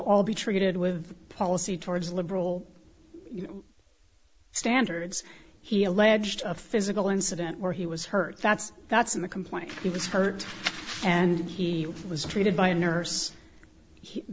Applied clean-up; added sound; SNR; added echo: none; none; none; none.